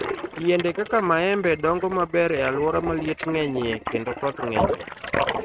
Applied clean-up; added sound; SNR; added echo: neural mask model RNNoise.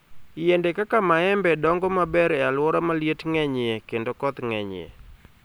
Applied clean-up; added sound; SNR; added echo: none; none; none; none.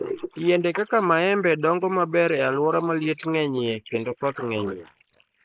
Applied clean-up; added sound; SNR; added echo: neural mask model Resemble Enhance denoiser.